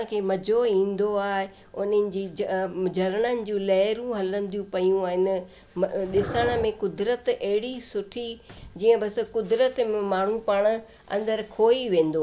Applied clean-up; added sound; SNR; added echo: none; Dog; 10 dB; none.